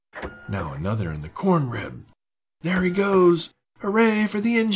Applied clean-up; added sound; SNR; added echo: none; Printer; 16 dB; none.